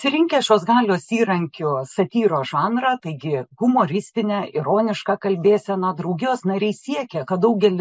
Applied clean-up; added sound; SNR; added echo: none; none; none; none.